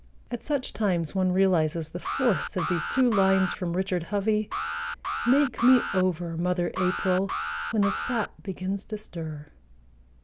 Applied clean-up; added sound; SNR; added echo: none; Alarm; 5 dB; none.